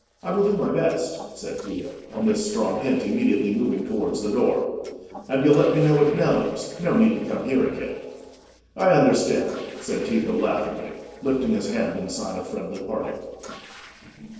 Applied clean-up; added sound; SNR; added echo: neural separator model SepFormer DNS4.